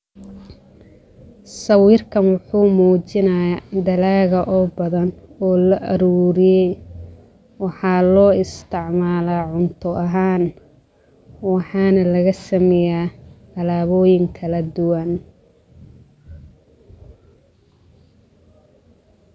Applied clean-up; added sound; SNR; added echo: none; none; none; none.